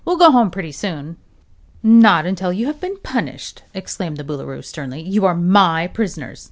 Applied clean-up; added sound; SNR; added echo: none; none; none; none.